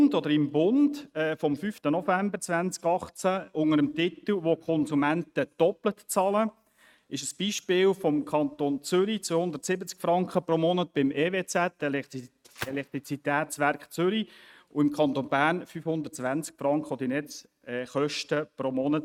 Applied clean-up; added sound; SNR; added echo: neural mask model RNNoise.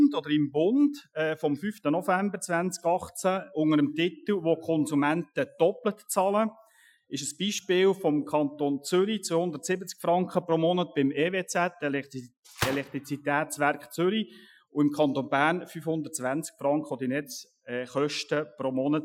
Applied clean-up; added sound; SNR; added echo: classical method Wiener filter.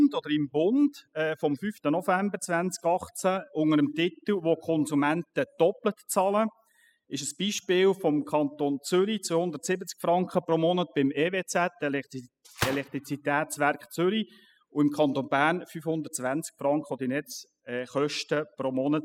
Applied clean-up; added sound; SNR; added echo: classical method spectral subtraction.